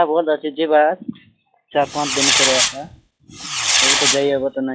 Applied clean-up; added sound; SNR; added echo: classical method log-MMSE.